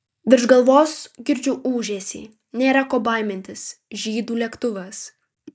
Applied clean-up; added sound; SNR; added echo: none; none; none; none.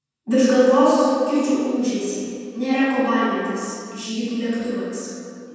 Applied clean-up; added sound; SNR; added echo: none; none; none; reverberation time 2.0 s.